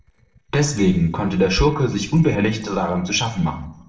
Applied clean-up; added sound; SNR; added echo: neural separator model SepFormer DNS4.